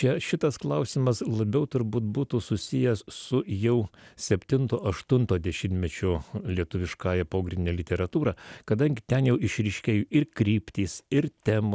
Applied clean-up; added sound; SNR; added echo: none; none; none; none.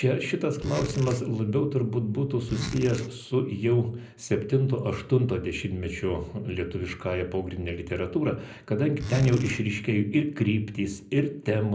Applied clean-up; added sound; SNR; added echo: none; Zipper (clothing); 11 dB; reverberation time 0.5 s.